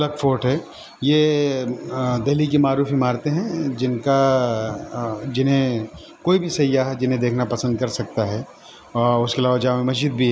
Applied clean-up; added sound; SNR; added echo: none; none; none; none.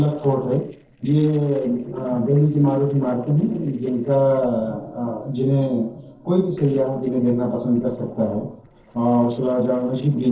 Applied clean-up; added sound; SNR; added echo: neural separator model SepFormer DNS4.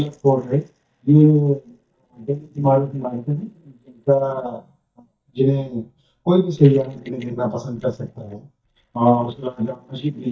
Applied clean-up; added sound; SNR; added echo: neural mask model DeepFilterNet 3.